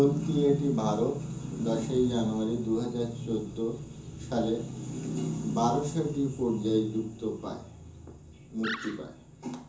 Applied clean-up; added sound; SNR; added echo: none; Animal; 10 dB; reverberation time 0.6 s.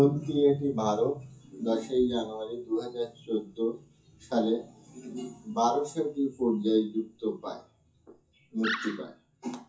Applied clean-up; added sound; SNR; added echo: classical method WPE with log-MMSE.